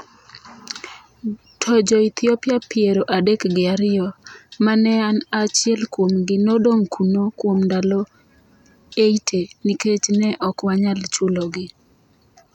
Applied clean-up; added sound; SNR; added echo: none; none; none; none.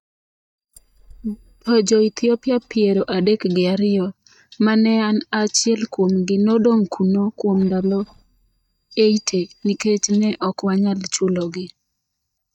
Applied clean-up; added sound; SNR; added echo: neural mask model DeepFilterNet 3.